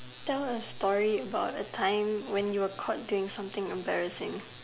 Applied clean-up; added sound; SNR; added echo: none; none; none; none.